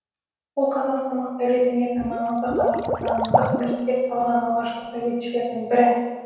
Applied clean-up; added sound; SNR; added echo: none; Liquid; 4 dB; reverberation time 1.2 s.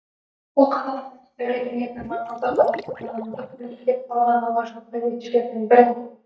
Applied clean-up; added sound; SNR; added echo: neural mask model DeepFilterNet 3.